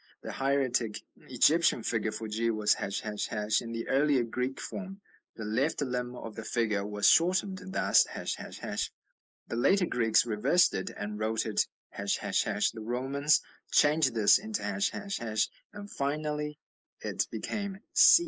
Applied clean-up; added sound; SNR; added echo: neural mask model Resemble Enhance denoiser.